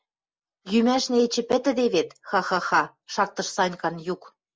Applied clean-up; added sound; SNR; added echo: none; none; none; none.